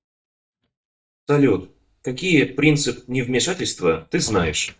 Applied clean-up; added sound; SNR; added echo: neural mask model DeepFilterNet 3.